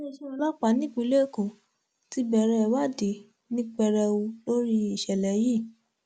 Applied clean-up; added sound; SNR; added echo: none; none; none; none.